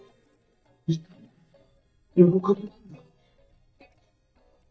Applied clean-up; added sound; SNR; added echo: neural mask model DeepFilterNet 3.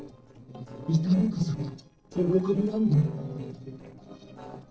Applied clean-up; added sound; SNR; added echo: neural separator model SepFormer DNS4.